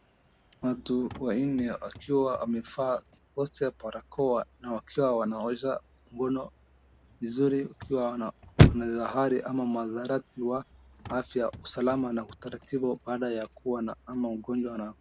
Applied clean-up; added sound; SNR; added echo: none; Chirp, tweet / Slam / Car; 4 dB; none.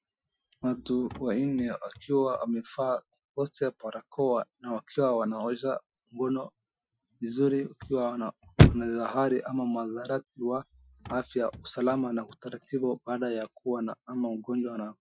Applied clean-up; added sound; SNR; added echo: classical method Wiener filter.